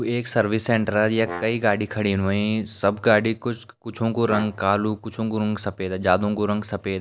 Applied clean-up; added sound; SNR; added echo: none; Brass instrument; 16 dB; none.